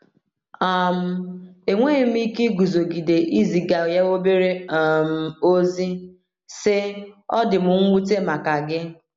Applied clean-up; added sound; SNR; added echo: none; none; none; none.